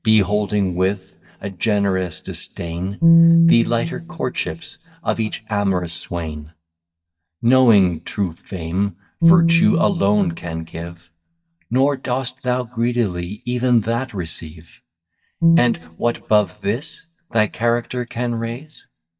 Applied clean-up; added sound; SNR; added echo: neural mask model DeepFilterNet 3.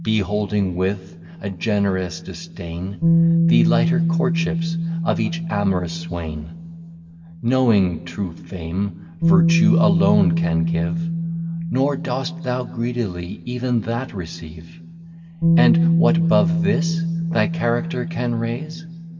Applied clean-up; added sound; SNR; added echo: none; Bass guitar; -1 dB; reverberation time 1.6 s.